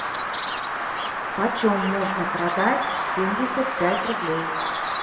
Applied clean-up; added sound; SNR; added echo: none; Bird vocalization, bird call, bird song; 0 dB; reverberation time 1.4 s.